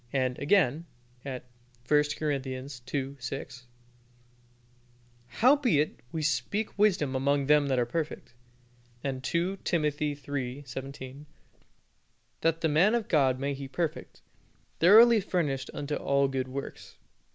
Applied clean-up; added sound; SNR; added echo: none; none; none; none.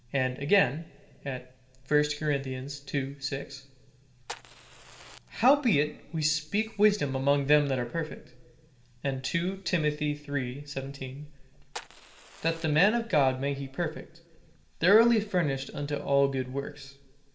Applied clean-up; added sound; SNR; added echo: none; Fire; 18 dB; reverberation time 1.2 s.